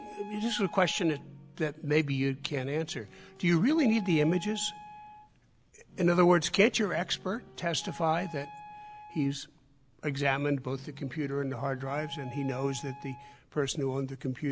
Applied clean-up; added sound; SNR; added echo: none; Guitar + Wind instrument, woodwind instrument; 19 dB; none.